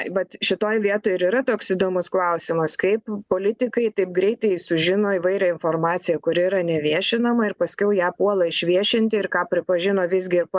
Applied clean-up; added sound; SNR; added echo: none; none; none; none.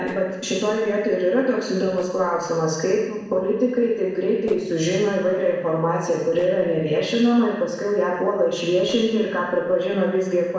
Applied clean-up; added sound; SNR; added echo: neural separator model SepFormer DNS4.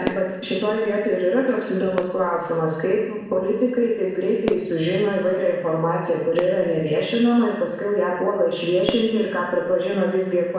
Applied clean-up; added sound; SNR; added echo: none; Fireworks; 17 dB; reverberation time 1.1 s.